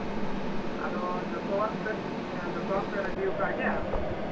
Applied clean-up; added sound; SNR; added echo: none; Mechanisms; -4 dB; reverberation time 0.2 s.